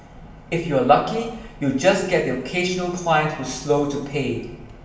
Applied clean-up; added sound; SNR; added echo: none; none; none; reverberation time 0.8 s.